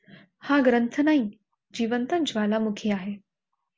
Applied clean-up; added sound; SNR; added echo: none; none; none; none.